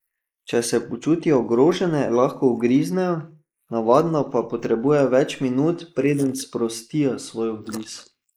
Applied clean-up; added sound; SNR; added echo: neural mask model Resemble Enhance denoiser.